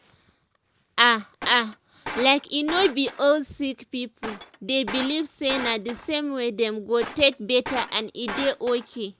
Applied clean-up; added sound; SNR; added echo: none; Shatter; 12 dB; none.